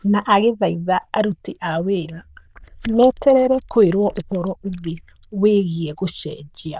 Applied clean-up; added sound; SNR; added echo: neural diffusion model UNIVERSE++.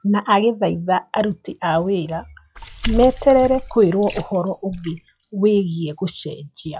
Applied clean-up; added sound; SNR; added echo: classical method log-MMSE.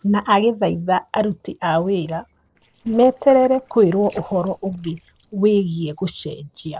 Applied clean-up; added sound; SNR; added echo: neural separator model SepFormer DNS4.